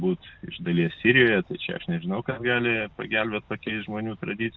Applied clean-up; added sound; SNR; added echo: none; none; none; none.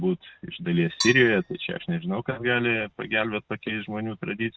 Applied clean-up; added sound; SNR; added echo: neural mask model RNNoise.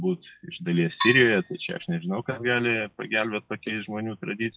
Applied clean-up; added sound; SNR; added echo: classical method log-MMSE.